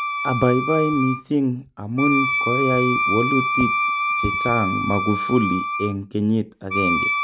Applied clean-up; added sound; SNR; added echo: none; Wind instrument, woodwind instrument; 1 dB; none.